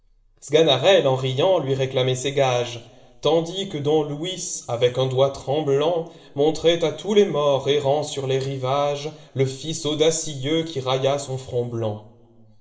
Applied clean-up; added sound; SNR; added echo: none; none; none; reverberation time 1.6 s.